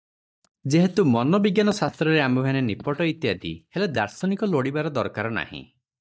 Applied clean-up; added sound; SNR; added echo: neural mask model DeepFilterNet 3.